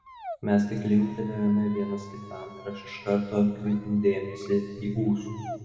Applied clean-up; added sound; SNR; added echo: none; Squeak; 18 dB; reverberation time 1.9 s.